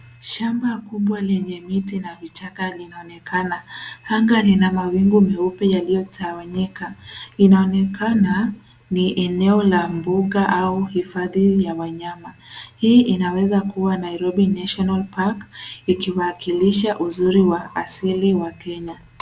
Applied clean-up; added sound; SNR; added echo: none; none; none; none.